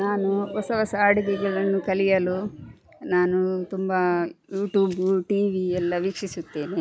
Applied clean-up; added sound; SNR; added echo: none; none; none; none.